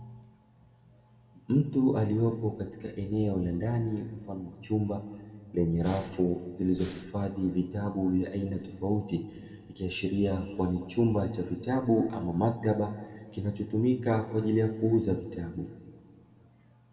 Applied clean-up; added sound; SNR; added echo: none; Breathing; 17 dB; reverberation time 1.7 s.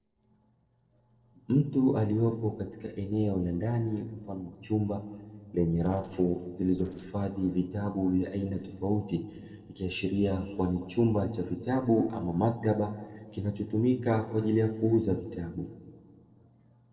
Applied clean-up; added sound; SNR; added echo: neural separator model SepFormer DNS4.